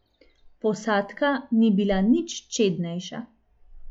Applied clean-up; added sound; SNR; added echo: classical method log-MMSE.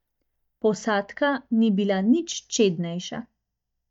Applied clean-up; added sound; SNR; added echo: neural mask model DeepFilterNet 3.